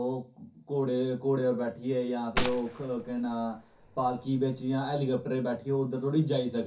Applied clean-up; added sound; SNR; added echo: none; Gunshot, gunfire; 8 dB; reverberation time 0.3 s.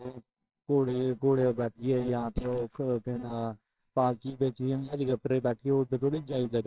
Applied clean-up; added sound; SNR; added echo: neural separator model SepFormer WHAMR!.